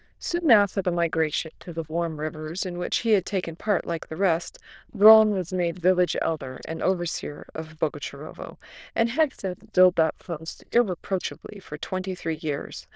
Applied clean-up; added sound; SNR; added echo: neural diffusion model UNIVERSE++.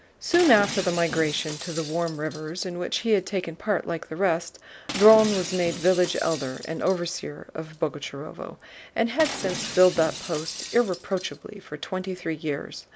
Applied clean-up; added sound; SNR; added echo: none; Shatter; 12 dB; none.